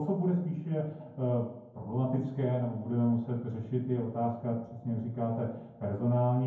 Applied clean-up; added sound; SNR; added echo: none; none; none; reverberation time 0.9 s.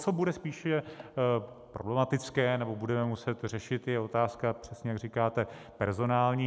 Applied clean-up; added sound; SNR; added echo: none; none; none; none.